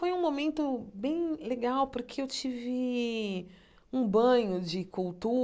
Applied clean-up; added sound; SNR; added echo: none; none; none; none.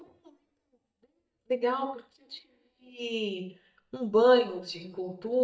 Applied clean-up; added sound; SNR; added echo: neural mask model DeepFilterNet 3.